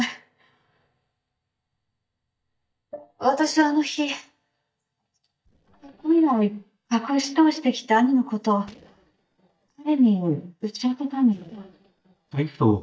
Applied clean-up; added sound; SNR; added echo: neural mask model DeepFilterNet 3.